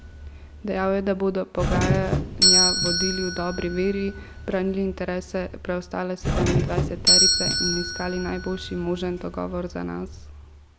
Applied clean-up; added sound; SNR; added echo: none; Doorbell; -2 dB; none.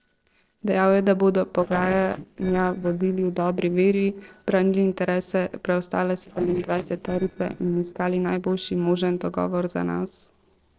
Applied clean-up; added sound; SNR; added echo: neural separator model SepFormer DNS4.